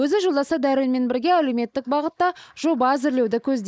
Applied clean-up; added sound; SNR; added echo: neural mask model Resemble Enhance denoiser.